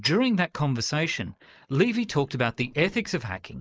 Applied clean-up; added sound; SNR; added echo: neural mask model Resemble Enhance denoiser.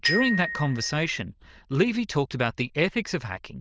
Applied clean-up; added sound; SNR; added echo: neural diffusion model UNIVERSE++.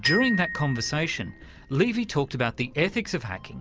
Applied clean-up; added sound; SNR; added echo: none; Glockenspiel; 8 dB; none.